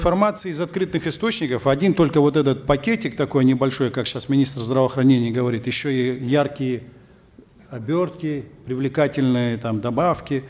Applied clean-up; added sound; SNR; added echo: none; none; none; none.